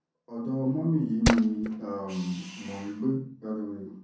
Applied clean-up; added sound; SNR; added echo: none; Tools; 4 dB; reverberation time 0.5 s.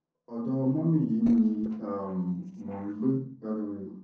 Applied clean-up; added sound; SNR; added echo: neural separator model SepFormer DNS4.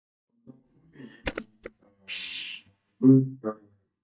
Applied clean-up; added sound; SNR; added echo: neural mask model DeepFilterNet 3.